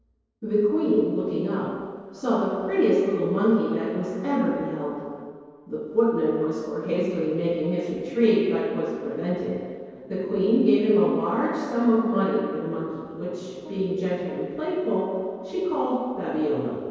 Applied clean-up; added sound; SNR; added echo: neural separator model SepFormer DNS4.